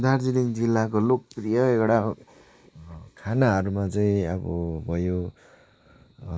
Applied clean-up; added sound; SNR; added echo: neural mask model Resemble Enhance denoiser.